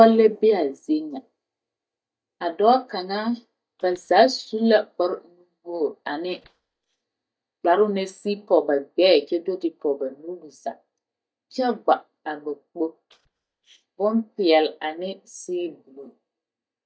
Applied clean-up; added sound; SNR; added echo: neural mask model DeepFilterNet 3.